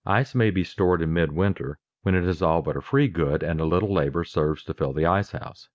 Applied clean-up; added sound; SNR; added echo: none; none; none; none.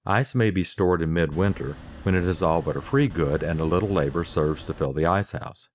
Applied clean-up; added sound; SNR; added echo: none; Wind; 17 dB; none.